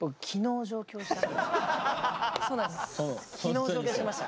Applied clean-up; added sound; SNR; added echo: none; none; none; none.